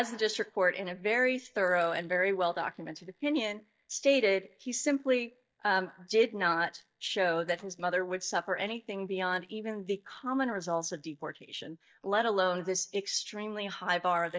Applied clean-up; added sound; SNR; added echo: neural mask model DeepFilterNet 3.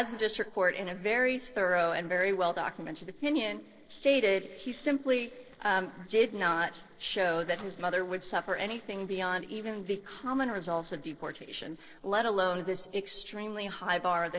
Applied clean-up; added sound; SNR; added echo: neural separator model SepFormer DNS4.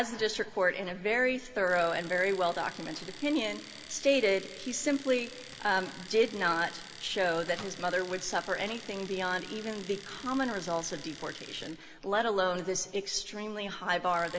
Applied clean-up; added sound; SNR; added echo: none; Domestic sounds, home sounds; 18 dB; reverberation time 1.8 s.